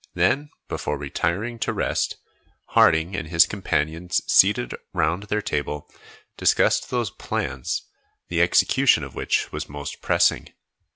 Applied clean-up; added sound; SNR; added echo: none; none; none; none.